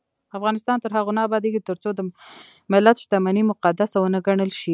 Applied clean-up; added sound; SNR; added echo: none; none; none; none.